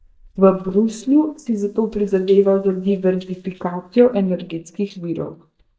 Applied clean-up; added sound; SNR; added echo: neural mask model DeepFilterNet 3.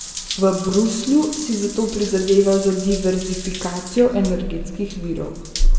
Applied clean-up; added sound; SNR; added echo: none; Drip / Trickle, dribble / Bathtub (filling or washing) / Water tap, faucet; 4 dB; reverberation time 1.6 s.